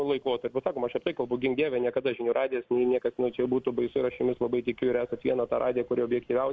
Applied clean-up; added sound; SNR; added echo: neural mask model Resemble Enhance denoiser.